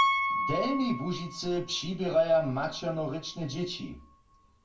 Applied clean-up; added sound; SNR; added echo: none; Piano; 4 dB; reverberation time 0.1 s.